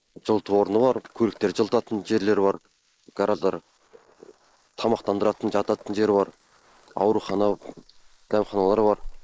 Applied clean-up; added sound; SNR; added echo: neural mask model Resemble Enhance denoiser.